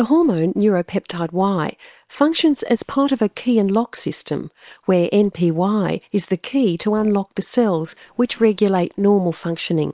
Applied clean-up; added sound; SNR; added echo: neural separator model SepFormer WHAM!.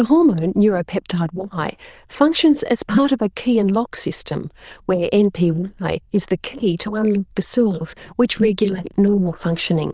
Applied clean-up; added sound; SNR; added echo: neural diffusion model UNIVERSE++.